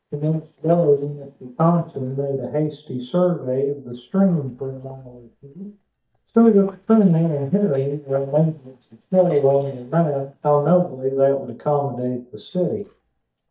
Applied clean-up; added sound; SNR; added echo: neural mask model DeepFilterNet 3.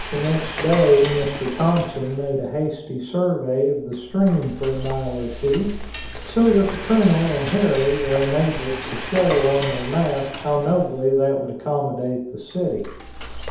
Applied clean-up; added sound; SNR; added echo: none; Frying (food); 11 dB; reverberation time 0.8 s.